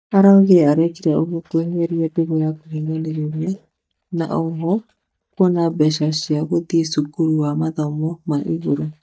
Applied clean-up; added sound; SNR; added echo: neural mask model DeepFilterNet 3.